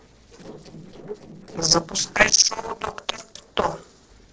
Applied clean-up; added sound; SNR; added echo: neural separator model SepFormer DNS4.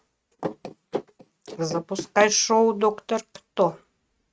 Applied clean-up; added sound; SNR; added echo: neural mask model RNNoise.